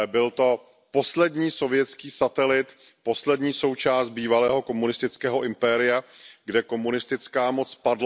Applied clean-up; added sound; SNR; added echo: none; none; none; none.